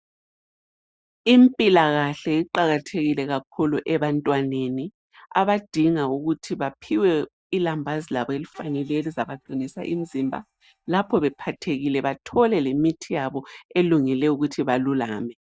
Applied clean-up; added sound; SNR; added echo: neural mask model DeepFilterNet 3.